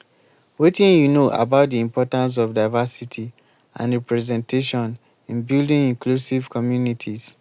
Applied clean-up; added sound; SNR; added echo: none; none; none; none.